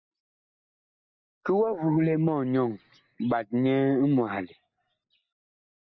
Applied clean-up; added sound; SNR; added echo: neural mask model Resemble Enhance denoiser.